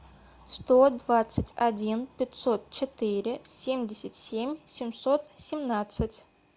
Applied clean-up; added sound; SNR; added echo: none; none; none; none.